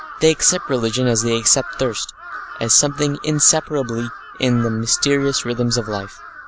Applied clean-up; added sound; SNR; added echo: none; Crow; 14 dB; none.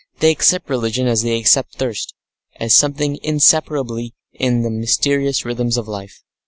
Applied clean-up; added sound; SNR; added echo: none; none; none; none.